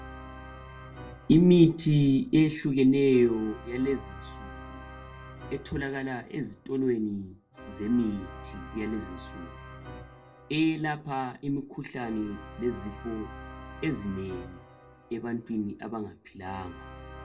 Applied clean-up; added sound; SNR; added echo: none; Organ; 17 dB; reverberation time 0.2 s.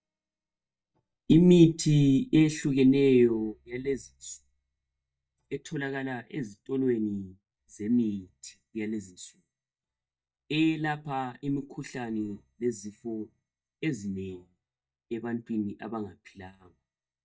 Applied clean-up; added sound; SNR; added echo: neural mask model DeepFilterNet 3.